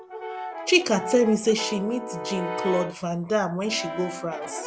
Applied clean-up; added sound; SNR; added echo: none; Brass instrument; 8 dB; none.